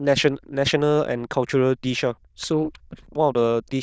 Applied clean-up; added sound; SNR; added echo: neural diffusion model UNIVERSE++.